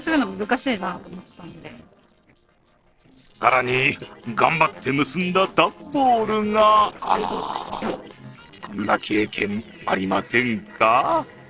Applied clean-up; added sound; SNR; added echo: neural separator model SepFormer DNS4.